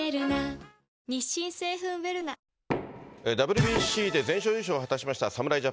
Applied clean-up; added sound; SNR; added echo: none; Knock; 8 dB; none.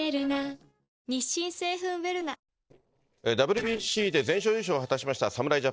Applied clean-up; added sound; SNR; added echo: neural separator model SepFormer DNS4.